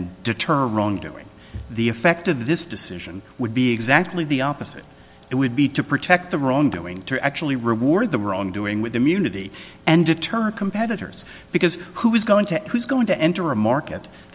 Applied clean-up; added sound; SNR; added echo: none; none; none; none.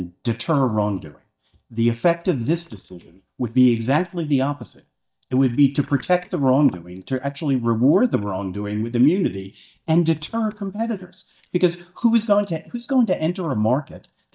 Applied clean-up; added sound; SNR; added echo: neural mask model DeepFilterNet 3.